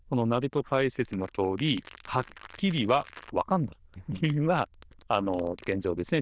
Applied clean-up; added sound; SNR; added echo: neural diffusion model UNIVERSE++.